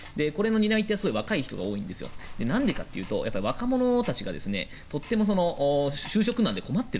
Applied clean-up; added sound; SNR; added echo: none; Tick-tock; 12 dB; none.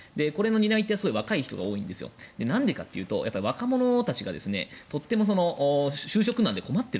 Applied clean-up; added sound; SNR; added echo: none; none; none; none.